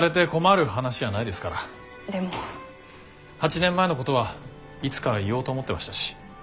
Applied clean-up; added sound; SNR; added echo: none; none; none; none.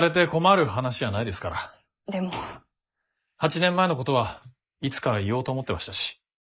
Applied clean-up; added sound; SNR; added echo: neural mask model Resemble Enhance denoiser.